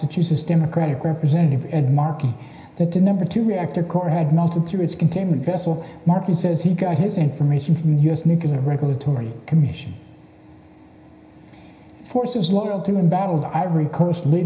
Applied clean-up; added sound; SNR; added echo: none; none; none; reverberation time 0.9 s.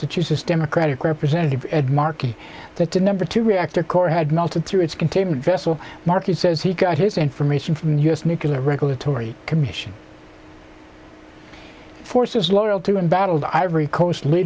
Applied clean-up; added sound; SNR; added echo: none; none; none; none.